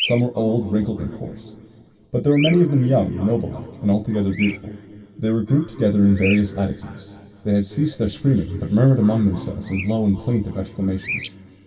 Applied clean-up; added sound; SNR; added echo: none; Bird vocalization, bird call, bird song; 16 dB; reverberation time 2.9 s.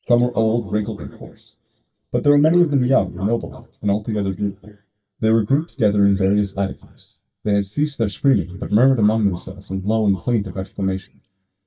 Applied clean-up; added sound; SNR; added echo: neural mask model DeepFilterNet 3.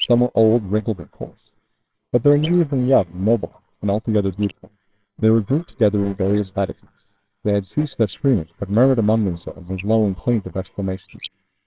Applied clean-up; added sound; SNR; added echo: neural separator model SepFormer WHAMR!.